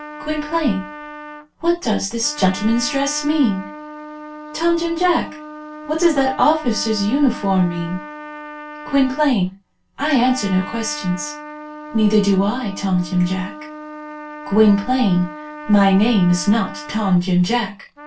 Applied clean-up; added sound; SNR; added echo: none; Trumpet; 14 dB; reverberation time 0.2 s.